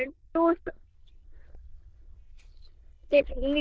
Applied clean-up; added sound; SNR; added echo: neural diffusion model UNIVERSE++.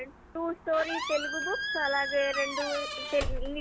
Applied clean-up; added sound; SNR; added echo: none; Squeak; 3 dB; none.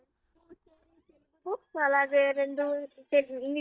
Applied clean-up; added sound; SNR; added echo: neural mask model DeepFilterNet 3.